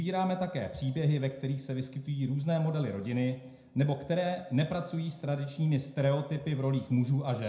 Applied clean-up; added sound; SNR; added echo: none; none; none; reverberation time 0.4 s.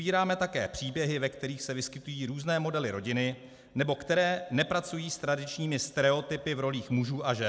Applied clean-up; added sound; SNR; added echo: none; none; none; none.